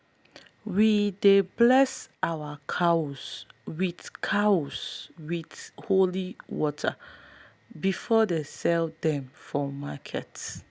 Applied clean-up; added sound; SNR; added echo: none; none; none; none.